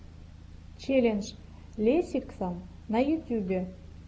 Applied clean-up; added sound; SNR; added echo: none; none; none; none.